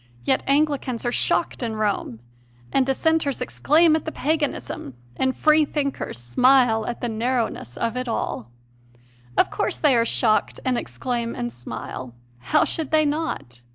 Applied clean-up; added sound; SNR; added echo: none; none; none; none.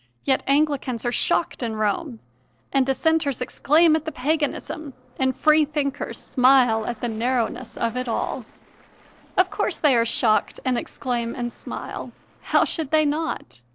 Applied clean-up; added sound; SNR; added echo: neural separator model SepFormer DNS4.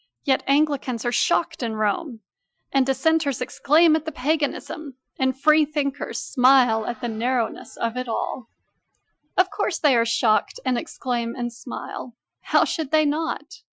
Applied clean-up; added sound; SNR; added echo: classical method Wiener filter.